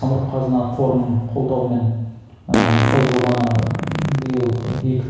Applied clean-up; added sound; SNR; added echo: none; Fart; 7 dB; reverberation time 1.1 s.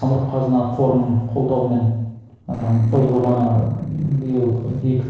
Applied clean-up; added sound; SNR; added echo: neural separator model SepFormer DNS4.